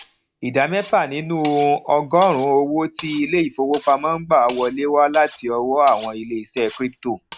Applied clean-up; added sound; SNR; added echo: none; Cutlery, silverware; 14 dB; none.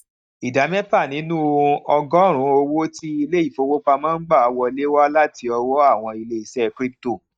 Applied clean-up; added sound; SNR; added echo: neural mask model DeepFilterNet 3.